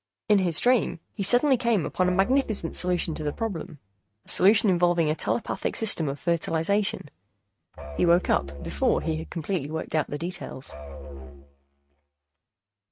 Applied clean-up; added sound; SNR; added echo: neural mask model RNNoise.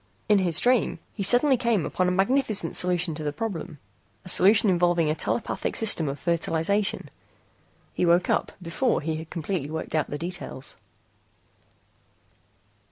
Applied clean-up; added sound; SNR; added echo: none; none; none; none.